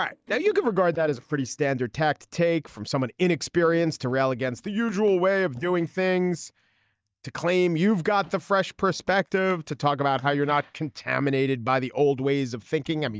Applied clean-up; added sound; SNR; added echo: neural mask model DeepFilterNet 3.